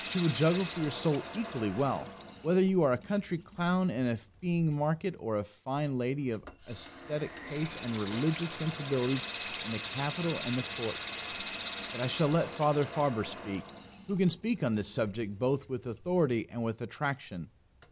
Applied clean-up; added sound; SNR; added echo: none; Sink (filling or washing) / Water tap, faucet; 12 dB; none.